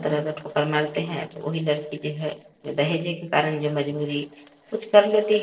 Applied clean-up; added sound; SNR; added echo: neural separator model SepFormer DNS4.